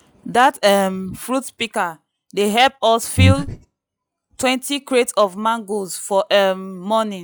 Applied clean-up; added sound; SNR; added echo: classical method log-MMSE.